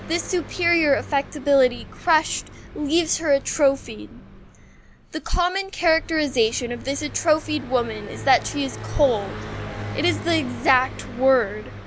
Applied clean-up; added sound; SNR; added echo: none; Car passing by; 13 dB; none.